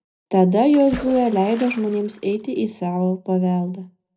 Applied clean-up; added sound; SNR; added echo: none; Splash, splatter; 18 dB; reverberation time 0.3 s.